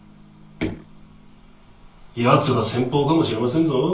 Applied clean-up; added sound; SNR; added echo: none; none; none; reverberation time 0.3 s.